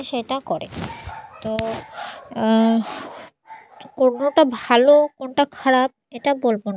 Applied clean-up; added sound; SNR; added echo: none; none; none; none.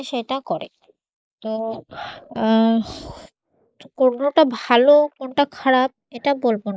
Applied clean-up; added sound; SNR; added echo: neural mask model Resemble Enhance denoiser.